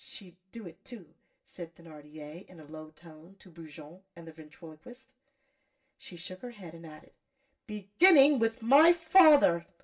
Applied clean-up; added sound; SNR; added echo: none; none; none; reverberation time 0.2 s.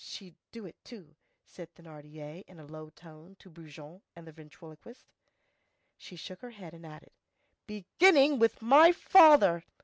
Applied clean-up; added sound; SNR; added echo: none; none; none; none.